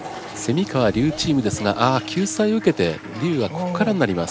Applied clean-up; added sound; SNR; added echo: none; Bowed string instrument + Toilet flush; 14 dB; none.